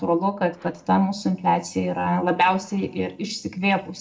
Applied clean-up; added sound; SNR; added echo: neural separator model SepFormer DNS4.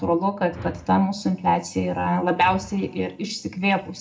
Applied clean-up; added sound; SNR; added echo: none; Whoosh, swoosh, swish; 20 dB; reverberation time 0.9 s.